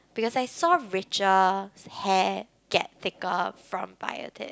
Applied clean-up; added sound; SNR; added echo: none; none; none; none.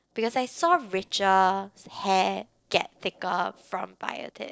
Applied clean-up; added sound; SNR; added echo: neural separator model SepFormer DNS4.